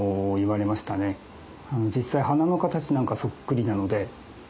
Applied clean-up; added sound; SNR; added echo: none; none; none; none.